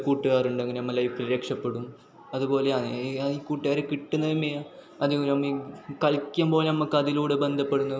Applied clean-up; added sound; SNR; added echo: none; none; none; none.